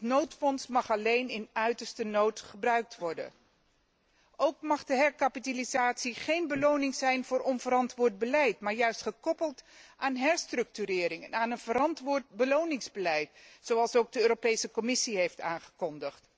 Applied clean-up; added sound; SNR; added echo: none; none; none; none.